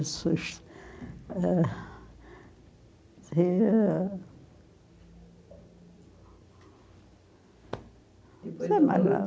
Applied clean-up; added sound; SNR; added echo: none; none; none; none.